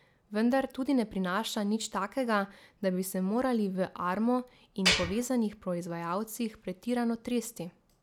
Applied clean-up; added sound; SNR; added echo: none; Tools; -3 dB; none.